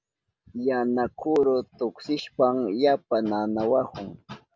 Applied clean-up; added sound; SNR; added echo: none; none; none; none.